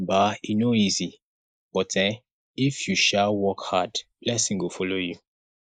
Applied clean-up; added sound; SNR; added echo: neural mask model Resemble Enhance denoiser.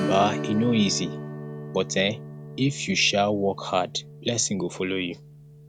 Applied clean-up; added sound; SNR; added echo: none; Strum; 9 dB; none.